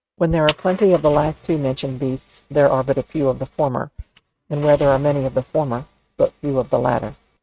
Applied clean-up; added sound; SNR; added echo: neural mask model RNNoise.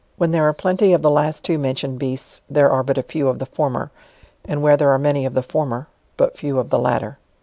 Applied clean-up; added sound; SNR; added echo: none; none; none; none.